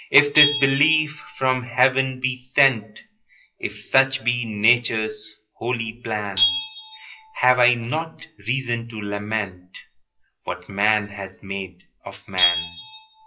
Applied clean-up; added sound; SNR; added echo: classical method WPE with log-MMSE.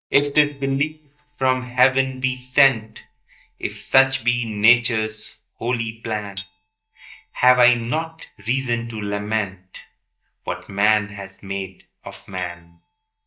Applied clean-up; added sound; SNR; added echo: neural mask model DeepFilterNet 3.